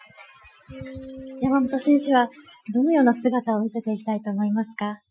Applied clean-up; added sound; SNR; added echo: classical method Wiener filter.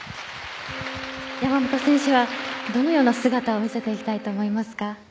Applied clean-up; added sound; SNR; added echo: none; Wind instrument, woodwind instrument; 17 dB; none.